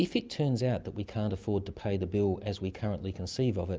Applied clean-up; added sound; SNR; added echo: none; none; none; none.